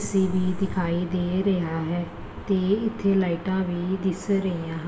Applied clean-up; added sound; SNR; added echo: none; none; none; reverberation time 1.9 s.